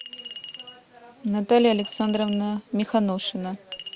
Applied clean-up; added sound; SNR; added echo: none; Chink, clink; 17 dB; none.